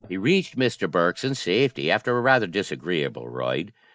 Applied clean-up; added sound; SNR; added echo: neural mask model DeepFilterNet 3.